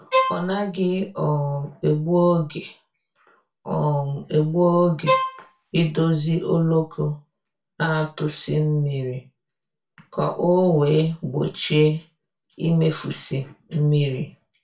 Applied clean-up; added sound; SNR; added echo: none; Bowed string instrument; 2 dB; reverberation time 0.3 s.